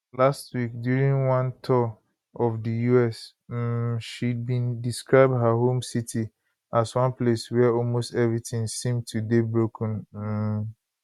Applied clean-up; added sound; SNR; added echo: none; none; none; none.